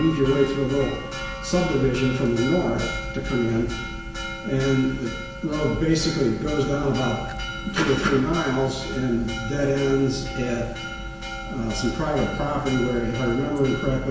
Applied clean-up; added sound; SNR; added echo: none; Church bell; 11 dB; reverberation time 0.8 s.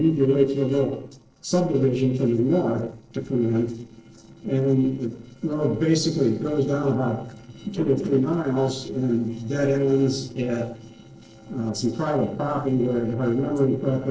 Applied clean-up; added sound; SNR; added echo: neural separator model SepFormer DNS4.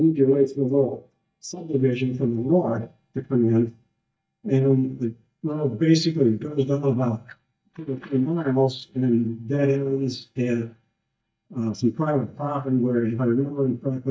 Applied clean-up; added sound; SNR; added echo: neural mask model DeepFilterNet 3.